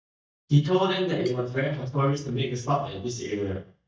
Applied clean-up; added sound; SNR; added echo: neural mask model DeepFilterNet 3.